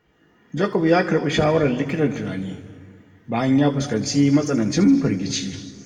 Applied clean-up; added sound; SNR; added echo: none; none; none; reverberation time 1.7 s.